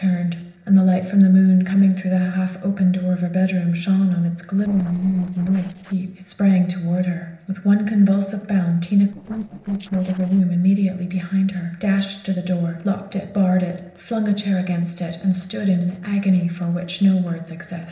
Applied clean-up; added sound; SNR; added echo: neural separator model SepFormer DNS4.